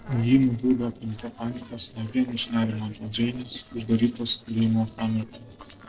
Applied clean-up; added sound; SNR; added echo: neural separator model SepFormer DNS4.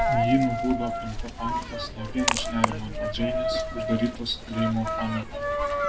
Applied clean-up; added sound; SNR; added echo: none; Coin (dropping); -1 dB; reverberation time 1.2 s.